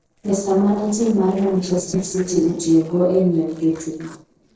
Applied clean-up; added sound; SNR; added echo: neural separator model SepFormer DNS4.